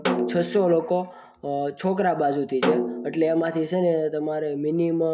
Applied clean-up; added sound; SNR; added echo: none; Snare drum; 8 dB; reverberation time 0.3 s.